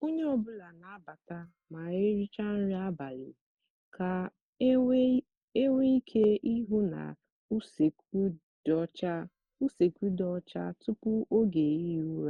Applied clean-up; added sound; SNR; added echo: neural mask model DeepFilterNet 3.